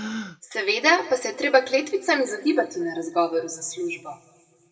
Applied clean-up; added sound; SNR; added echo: none; Gasp; 18 dB; reverberation time 1.5 s.